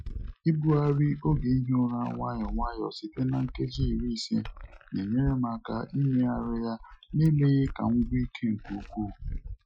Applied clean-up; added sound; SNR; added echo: classical method Wiener filter.